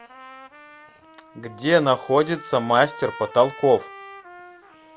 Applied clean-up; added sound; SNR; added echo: none; Trumpet; 18 dB; none.